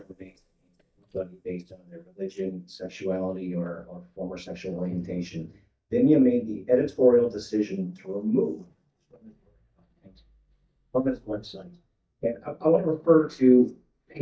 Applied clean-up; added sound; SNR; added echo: neural mask model DeepFilterNet 3.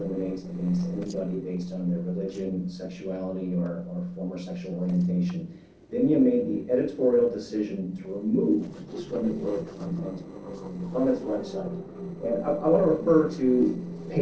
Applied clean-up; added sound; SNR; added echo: neural separator model SepFormer DNS4.